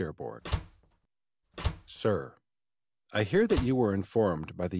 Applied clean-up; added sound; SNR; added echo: none; Slam; 7 dB; none.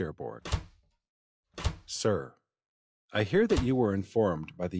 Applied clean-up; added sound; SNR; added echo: classical method log-MMSE.